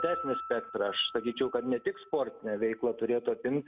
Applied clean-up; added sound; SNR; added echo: none; Piano; 12 dB; none.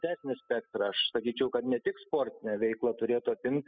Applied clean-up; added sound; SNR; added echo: classical method spectral subtraction.